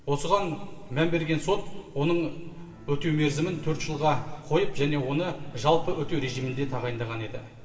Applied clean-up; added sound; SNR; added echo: none; Bowed string instrument; 19 dB; reverberation time 2.1 s.